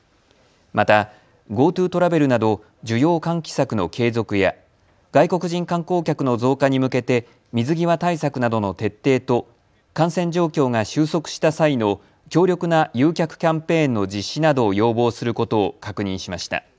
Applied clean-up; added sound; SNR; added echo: none; none; none; none.